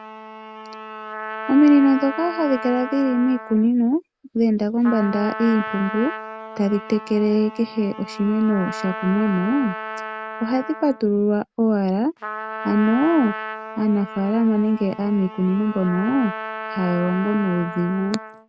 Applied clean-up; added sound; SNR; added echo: none; Trumpet; 11 dB; none.